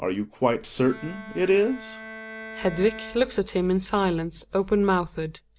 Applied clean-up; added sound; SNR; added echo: none; Bowed string instrument; 18 dB; none.